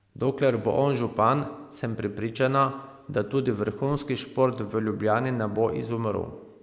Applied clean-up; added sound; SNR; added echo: none; none; none; none.